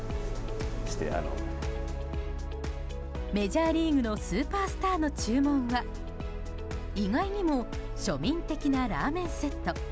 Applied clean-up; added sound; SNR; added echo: none; none; none; none.